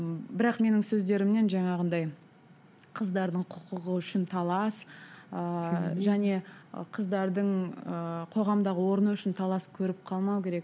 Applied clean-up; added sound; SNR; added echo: none; none; none; none.